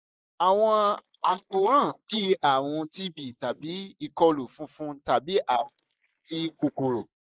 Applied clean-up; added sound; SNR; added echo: neural mask model Resemble Enhance denoiser.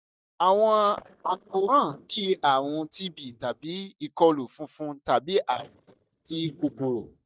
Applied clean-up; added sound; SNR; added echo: neural mask model DeepFilterNet 3.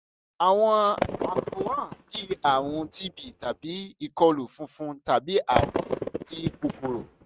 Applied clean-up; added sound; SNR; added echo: neural mask model RNNoise.